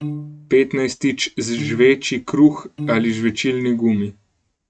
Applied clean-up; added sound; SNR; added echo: neural mask model RNNoise.